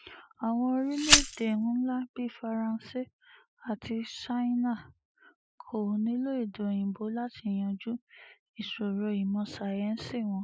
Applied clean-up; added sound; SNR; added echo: classical method Wiener filter.